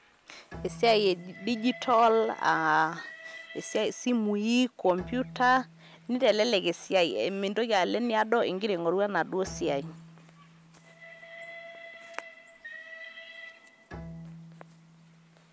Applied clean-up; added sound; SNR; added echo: none; Train + Bowed string instrument; 18 dB; none.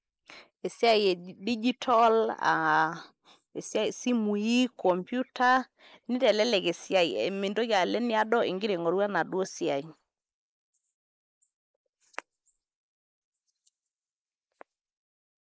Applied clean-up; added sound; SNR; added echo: neural mask model Resemble Enhance denoiser.